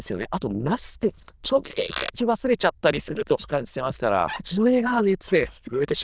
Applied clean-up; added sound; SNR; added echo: neural diffusion model UNIVERSE++.